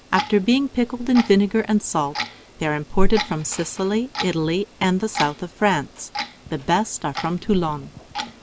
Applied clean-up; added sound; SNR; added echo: none; Clock; 13 dB; none.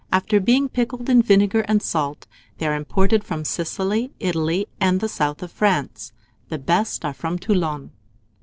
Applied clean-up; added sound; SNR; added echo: none; none; none; none.